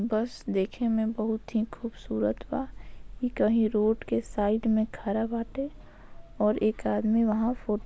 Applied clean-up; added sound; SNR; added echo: none; none; none; none.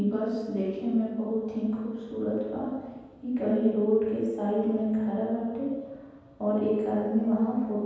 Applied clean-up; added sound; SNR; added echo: none; none; none; reverberation time 1.2 s.